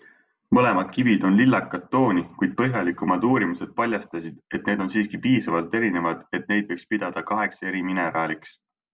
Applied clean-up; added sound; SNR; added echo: none; none; none; none.